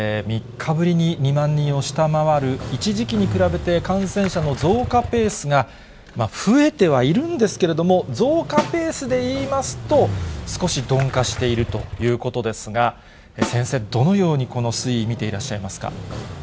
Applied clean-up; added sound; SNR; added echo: none; Snare drum + Motorcycle; 11 dB; none.